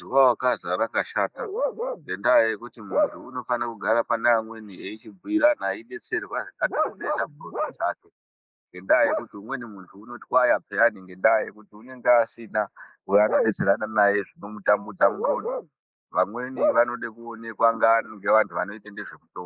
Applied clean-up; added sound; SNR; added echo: neural mask model Resemble Enhance denoiser.